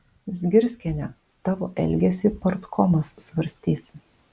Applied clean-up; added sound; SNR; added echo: none; none; none; none.